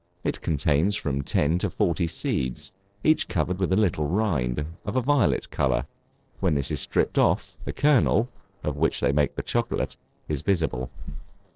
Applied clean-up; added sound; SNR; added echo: neural separator model SepFormer DNS4.